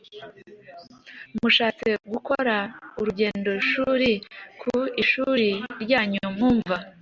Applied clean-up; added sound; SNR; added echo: none; none; none; none.